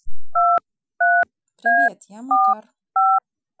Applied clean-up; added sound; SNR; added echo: classical method Wiener filter.